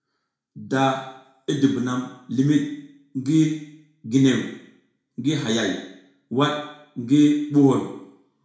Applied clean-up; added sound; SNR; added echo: none; none; none; reverberation time 0.7 s.